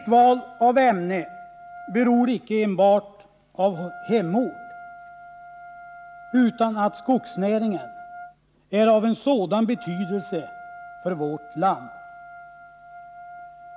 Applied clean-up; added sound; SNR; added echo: none; Wind instrument, woodwind instrument; 19 dB; none.